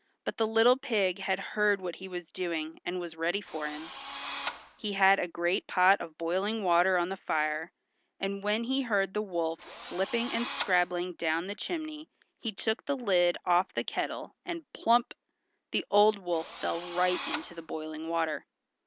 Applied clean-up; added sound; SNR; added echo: none; Drill; 6 dB; none.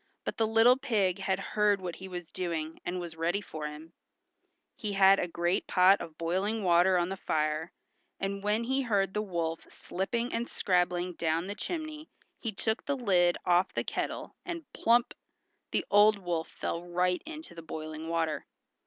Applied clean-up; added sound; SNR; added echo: none; none; none; none.